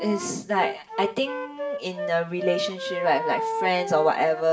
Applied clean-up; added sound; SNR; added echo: none; Wind instrument, woodwind instrument; 6 dB; reverberation time 0.4 s.